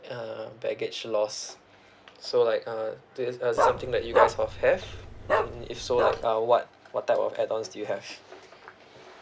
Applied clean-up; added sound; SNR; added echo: none; Bark; -1 dB; none.